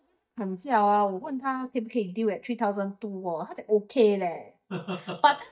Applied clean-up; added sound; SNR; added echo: neural mask model DeepFilterNet 3.